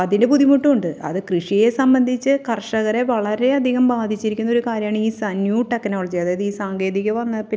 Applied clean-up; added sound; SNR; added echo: none; none; none; none.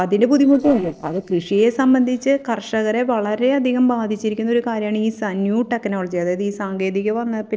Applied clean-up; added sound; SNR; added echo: neural separator model SepFormer DNS4.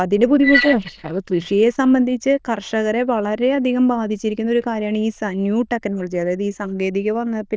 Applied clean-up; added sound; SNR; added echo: neural diffusion model UNIVERSE++.